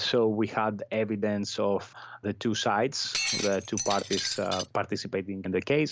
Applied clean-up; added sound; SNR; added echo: none; Shatter; 4 dB; none.